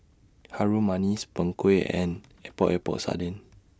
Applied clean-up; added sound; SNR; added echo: none; none; none; none.